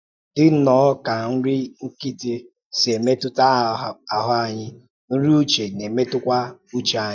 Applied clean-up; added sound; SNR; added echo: neural mask model DeepFilterNet 3.